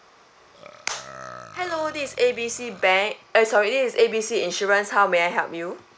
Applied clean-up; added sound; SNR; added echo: none; Burping, eructation; 20 dB; none.